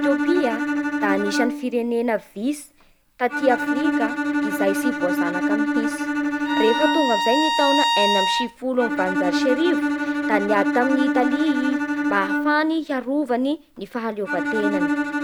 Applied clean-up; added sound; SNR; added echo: none; Bowed string instrument + Bowed string instrument; 0 dB; none.